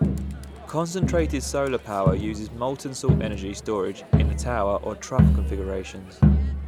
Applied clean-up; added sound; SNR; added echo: none; Crowd; -4 dB; none.